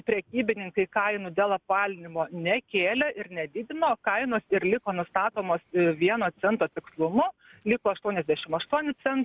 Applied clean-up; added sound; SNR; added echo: none; none; none; none.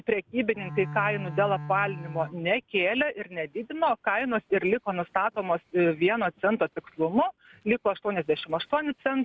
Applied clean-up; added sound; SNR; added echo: none; Bowed string instrument; 10 dB; none.